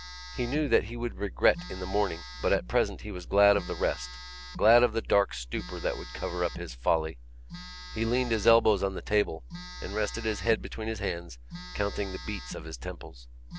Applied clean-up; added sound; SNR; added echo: none; Telephone; 17 dB; none.